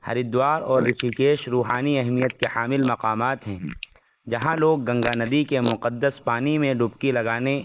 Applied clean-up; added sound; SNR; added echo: neural mask model Resemble Enhance denoiser.